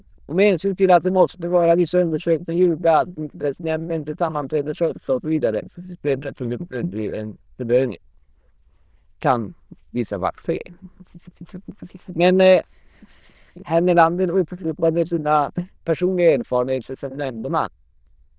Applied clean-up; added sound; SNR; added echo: neural diffusion model UNIVERSE++.